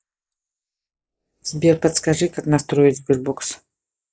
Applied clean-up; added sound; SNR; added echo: neural mask model Resemble Enhance denoiser.